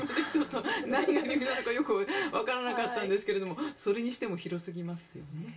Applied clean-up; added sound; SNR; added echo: none; none; none; reverberation time 0.2 s.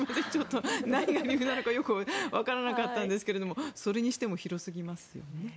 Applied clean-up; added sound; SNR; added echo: none; none; none; none.